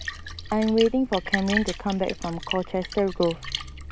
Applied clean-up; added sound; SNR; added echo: none; Splash, splatter; 8 dB; none.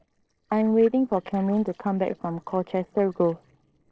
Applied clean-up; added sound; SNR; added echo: neural separator model SepFormer DNS4.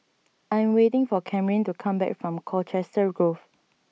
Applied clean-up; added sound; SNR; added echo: none; none; none; none.